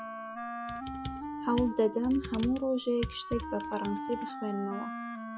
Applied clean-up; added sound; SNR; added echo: classical method log-MMSE.